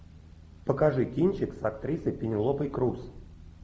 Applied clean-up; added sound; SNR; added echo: none; none; none; none.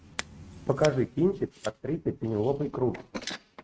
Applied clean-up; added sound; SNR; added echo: neural mask model RNNoise.